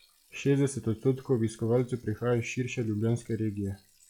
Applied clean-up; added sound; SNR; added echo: classical method log-MMSE.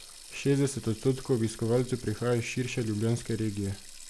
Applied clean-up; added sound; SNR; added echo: none; Sink (filling or washing); 18 dB; none.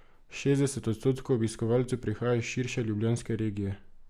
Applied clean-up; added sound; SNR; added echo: none; none; none; none.